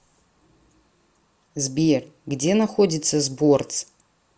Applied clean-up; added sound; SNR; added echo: none; none; none; none.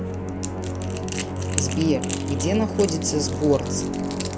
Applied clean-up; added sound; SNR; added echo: none; Crackle + Musical instrument; 0 dB; none.